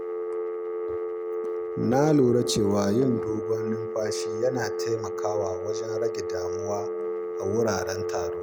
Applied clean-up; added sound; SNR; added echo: none; Telephone; 2 dB; none.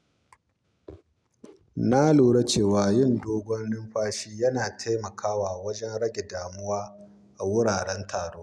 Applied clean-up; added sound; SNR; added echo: none; none; none; none.